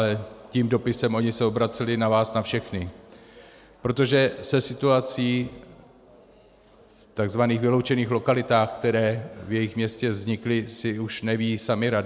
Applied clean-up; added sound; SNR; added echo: none; none; none; none.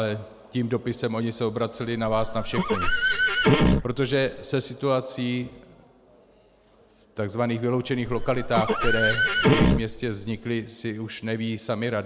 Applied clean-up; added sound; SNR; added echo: none; Livestock, farm animals, working animals; -4 dB; none.